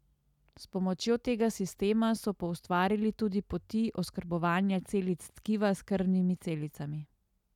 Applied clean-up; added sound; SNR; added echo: none; none; none; none.